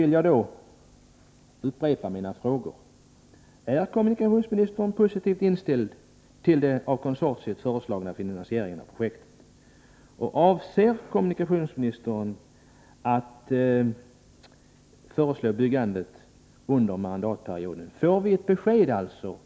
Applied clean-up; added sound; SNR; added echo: none; none; none; none.